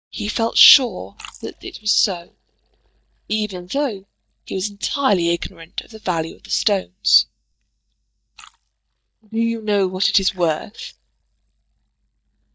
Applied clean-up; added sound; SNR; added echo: neural mask model DeepFilterNet 3.